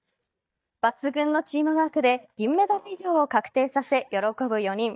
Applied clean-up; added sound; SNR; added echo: neural mask model DeepFilterNet 3.